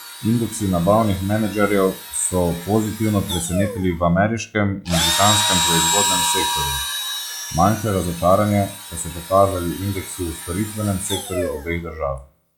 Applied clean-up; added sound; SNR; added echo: classical method log-MMSE.